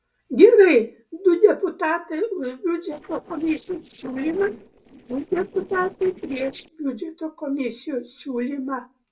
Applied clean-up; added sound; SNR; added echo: neural separator model SepFormer DNS4.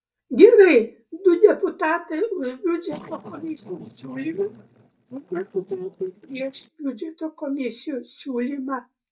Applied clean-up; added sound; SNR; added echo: neural mask model DeepFilterNet 3.